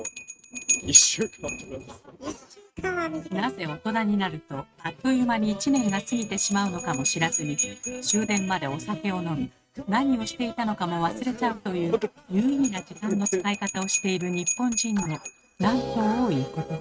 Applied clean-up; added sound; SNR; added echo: neural mask model RNNoise.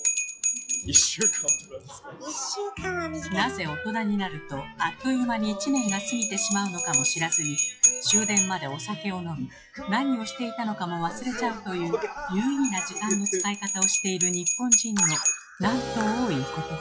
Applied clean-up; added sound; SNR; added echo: classical method log-MMSE.